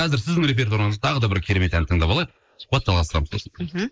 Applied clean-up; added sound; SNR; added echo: neural mask model Resemble Enhance denoiser.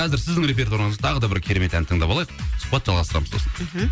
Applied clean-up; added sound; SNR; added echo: none; none; none; none.